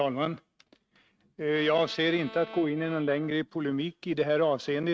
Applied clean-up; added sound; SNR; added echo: neural mask model RNNoise.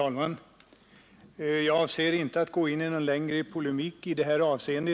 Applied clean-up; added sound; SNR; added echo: none; none; none; none.